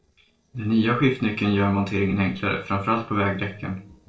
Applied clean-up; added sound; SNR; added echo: neural separator model SepFormer DNS4.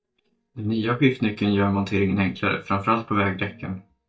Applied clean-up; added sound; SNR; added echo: neural mask model DeepFilterNet 3.